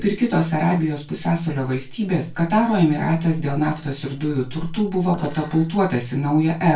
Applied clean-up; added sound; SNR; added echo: neural separator model SepFormer DNS4.